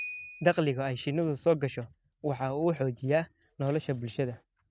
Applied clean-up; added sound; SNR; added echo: none; Piano; 20 dB; none.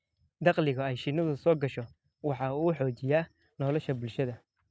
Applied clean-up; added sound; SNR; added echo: none; none; none; none.